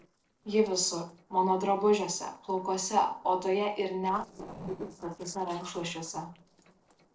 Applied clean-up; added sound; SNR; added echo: neural separator model SepFormer DNS4.